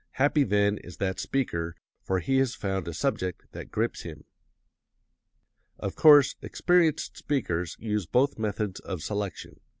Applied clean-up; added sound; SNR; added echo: none; none; none; none.